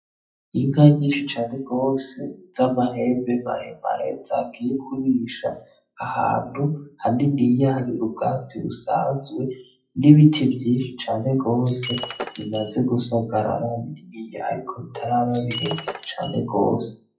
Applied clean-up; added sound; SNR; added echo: classical method WPE with log-MMSE.